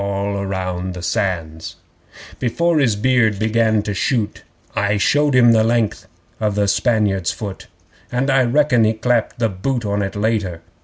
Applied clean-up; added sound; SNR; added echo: none; none; none; none.